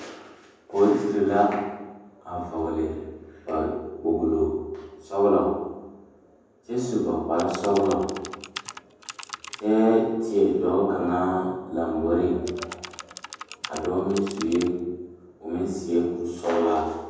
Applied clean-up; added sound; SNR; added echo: none; Computer keyboard; 14 dB; reverberation time 1.1 s.